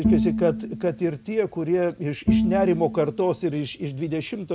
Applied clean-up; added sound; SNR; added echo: none; Bowed string instrument; 3 dB; none.